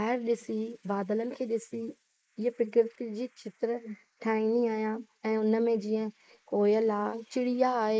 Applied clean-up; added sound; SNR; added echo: neural mask model Resemble Enhance denoiser.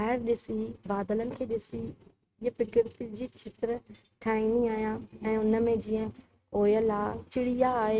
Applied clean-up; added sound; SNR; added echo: neural mask model RNNoise.